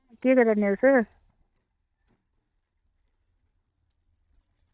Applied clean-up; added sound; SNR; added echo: neural mask model DeepFilterNet 3.